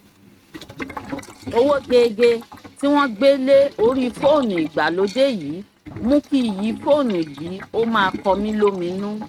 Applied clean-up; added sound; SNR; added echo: neural mask model RNNoise.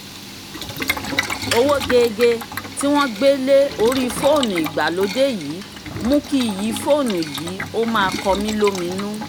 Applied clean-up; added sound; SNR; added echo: none; Boiling; 8 dB; none.